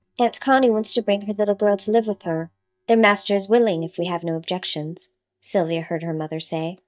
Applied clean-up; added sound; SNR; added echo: neural mask model DeepFilterNet 3.